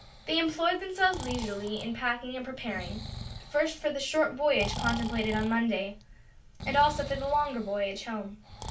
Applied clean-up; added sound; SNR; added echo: none; Breathing; 11 dB; reverberation time 0.2 s.